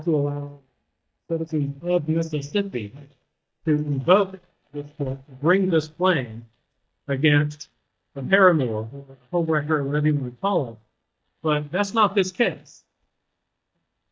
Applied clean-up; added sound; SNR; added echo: neural mask model DeepFilterNet 3.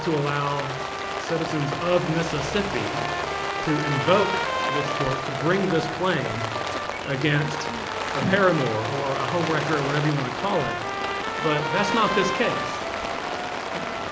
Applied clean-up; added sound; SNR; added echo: none; Trumpet + Rain; 2 dB; none.